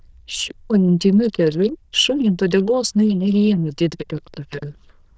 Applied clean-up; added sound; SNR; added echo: neural diffusion model UNIVERSE++.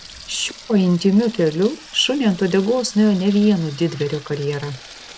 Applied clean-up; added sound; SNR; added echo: none; Sink (filling or washing) / Water tap, faucet; 20 dB; none.